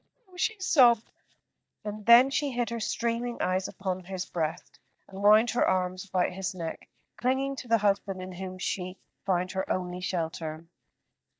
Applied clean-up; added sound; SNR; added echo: neural mask model DeepFilterNet 3.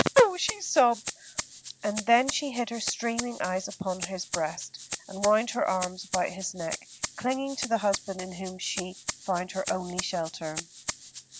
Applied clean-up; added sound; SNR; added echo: none; Rattle (instrument); 10 dB; none.